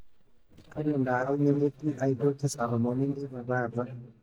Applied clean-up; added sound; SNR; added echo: neural mask model DeepFilterNet 3.